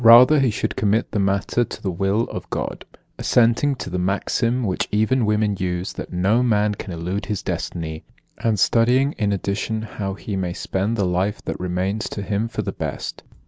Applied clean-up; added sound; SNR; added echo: none; none; none; none.